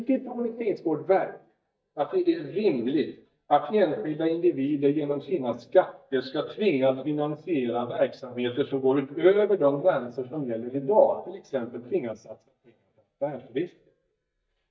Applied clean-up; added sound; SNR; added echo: neural mask model DeepFilterNet 3.